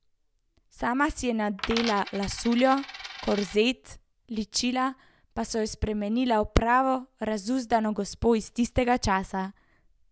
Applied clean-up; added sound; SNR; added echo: none; Coin (dropping); 11 dB; none.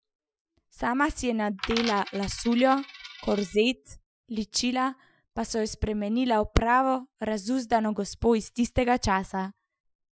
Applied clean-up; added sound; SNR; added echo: classical method Wiener filter.